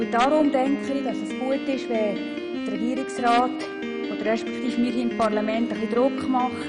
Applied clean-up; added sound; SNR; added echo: none; Piano; 5 dB; none.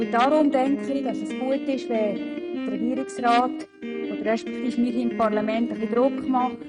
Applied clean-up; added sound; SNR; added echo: neural mask model RNNoise.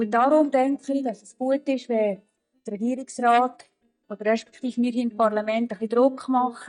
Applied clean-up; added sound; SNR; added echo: neural mask model DeepFilterNet 3.